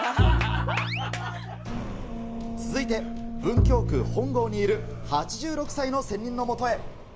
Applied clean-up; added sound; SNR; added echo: none; Bowed string instrument; 0 dB; none.